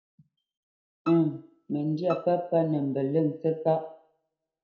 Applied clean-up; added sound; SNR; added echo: none; Bowed string instrument; 17 dB; reverberation time 0.5 s.